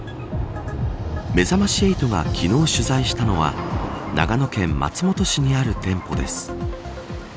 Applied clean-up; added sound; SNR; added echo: none; none; none; none.